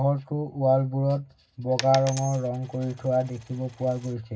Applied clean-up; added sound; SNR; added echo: none; Coin (dropping); 15 dB; reverberation time 0.4 s.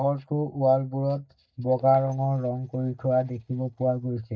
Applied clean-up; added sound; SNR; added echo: neural mask model DeepFilterNet 3.